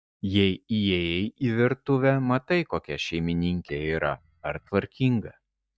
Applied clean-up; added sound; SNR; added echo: neural mask model DeepFilterNet 3.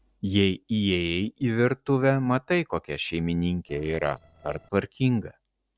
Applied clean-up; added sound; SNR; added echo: neural separator model SepFormer DNS4.